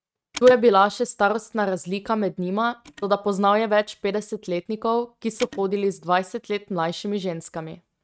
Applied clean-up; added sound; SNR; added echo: neural mask model RNNoise.